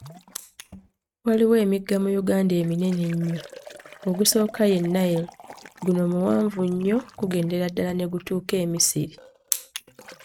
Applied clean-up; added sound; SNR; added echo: neural mask model RNNoise.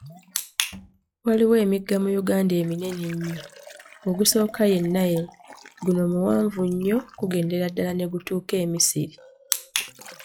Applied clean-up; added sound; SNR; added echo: classical method log-MMSE.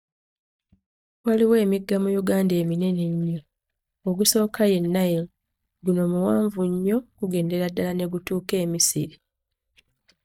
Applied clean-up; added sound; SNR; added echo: neural mask model DeepFilterNet 3.